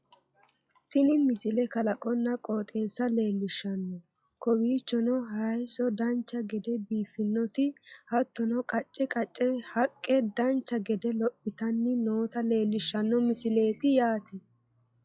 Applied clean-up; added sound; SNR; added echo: classical method log-MMSE.